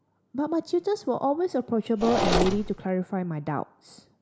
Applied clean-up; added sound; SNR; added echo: none; Mechanisms; -1 dB; none.